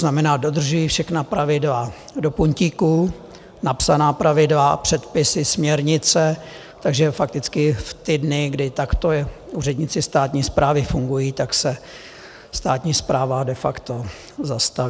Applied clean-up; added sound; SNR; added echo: none; none; none; none.